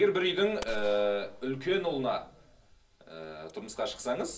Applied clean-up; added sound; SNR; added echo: none; Gunshot, gunfire; 13 dB; reverberation time 0.3 s.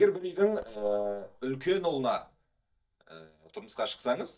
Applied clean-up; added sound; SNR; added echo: neural mask model DeepFilterNet 3.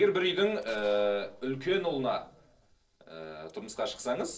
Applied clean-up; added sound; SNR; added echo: neural separator model SepFormer DNS4.